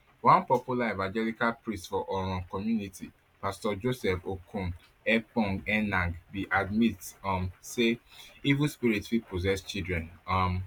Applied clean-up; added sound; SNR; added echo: none; none; none; none.